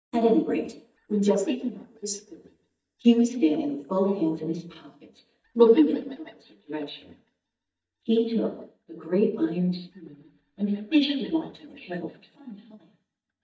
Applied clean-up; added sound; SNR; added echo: neural mask model DeepFilterNet 3.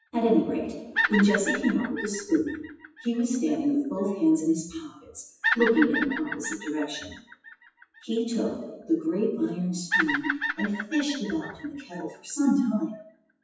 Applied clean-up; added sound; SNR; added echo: classical method WPE with log-MMSE.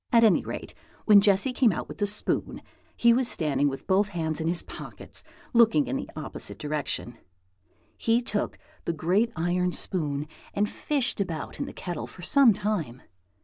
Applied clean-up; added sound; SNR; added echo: none; none; none; none.